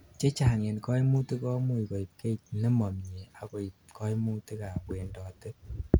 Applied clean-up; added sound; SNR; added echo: none; none; none; none.